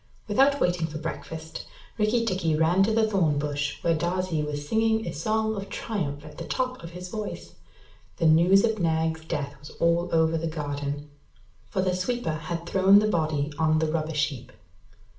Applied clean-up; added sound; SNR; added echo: none; none; none; reverberation time 0.4 s.